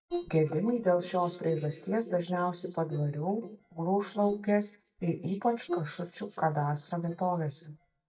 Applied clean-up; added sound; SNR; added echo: neural mask model DeepFilterNet 3.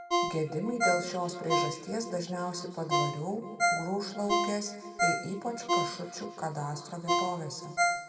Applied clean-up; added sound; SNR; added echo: none; Ringtone; -2 dB; reverberation time 1.7 s.